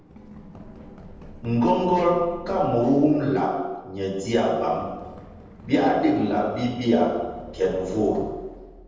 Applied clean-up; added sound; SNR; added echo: none; Run; 19 dB; reverberation time 1.1 s.